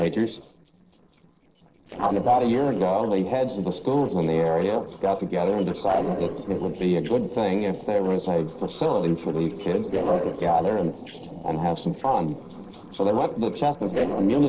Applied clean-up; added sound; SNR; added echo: neural separator model SepFormer DNS4.